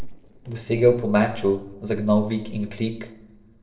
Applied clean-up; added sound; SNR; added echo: neural separator model SepFormer DNS4.